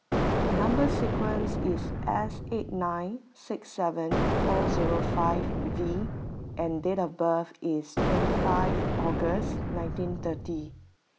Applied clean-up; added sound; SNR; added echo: none; Explosion; -3 dB; none.